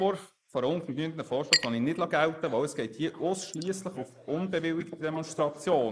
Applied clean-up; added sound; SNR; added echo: neural mask model Resemble Enhance denoiser.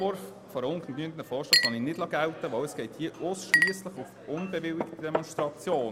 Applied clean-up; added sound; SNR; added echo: none; Chink, clink; 0 dB; none.